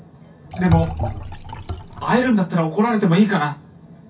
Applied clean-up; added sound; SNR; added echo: none; Liquid; 7 dB; reverberation time 0.3 s.